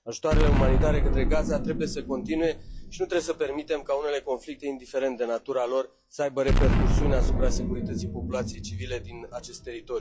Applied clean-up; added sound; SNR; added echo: classical method log-MMSE.